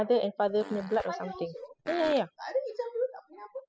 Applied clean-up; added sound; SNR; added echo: classical method spectral subtraction.